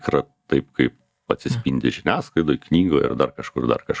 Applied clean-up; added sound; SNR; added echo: neural mask model DeepFilterNet 3.